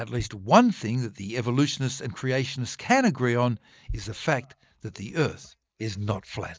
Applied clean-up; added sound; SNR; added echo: neural mask model DeepFilterNet 3.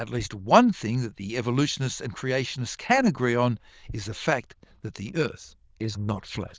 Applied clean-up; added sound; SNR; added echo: neural diffusion model UNIVERSE++.